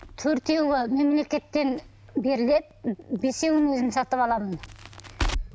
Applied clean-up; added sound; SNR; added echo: none; Crackle; 12 dB; none.